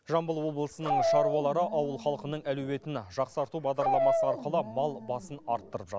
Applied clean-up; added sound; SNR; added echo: none; Dog; 2 dB; none.